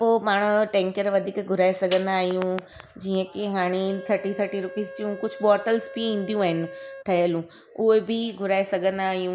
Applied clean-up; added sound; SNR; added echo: none; Snare drum + Organ; 15 dB; none.